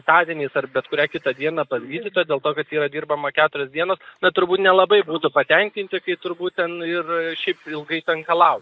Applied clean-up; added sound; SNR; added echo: neural mask model Resemble Enhance denoiser.